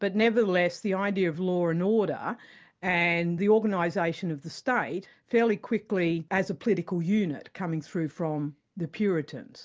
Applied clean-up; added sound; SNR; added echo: none; none; none; none.